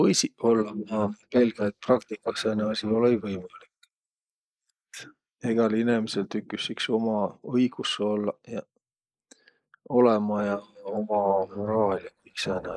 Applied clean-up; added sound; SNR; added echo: neural mask model Resemble Enhance denoiser.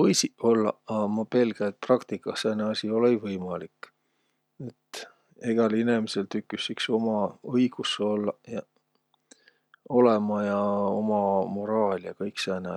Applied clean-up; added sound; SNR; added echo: none; none; none; none.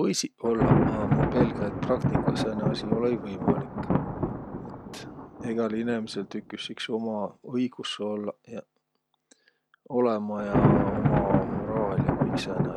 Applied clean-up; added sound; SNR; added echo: none; Thunder; -2 dB; none.